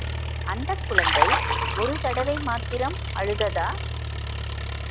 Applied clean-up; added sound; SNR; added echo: none; Liquid + Engine; -4 dB; none.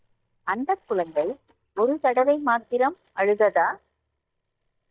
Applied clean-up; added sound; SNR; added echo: neural mask model DeepFilterNet 3.